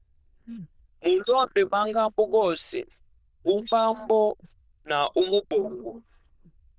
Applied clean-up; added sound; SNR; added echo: neural diffusion model UNIVERSE++.